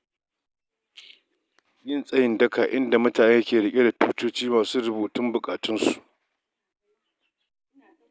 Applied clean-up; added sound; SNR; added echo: none; none; none; none.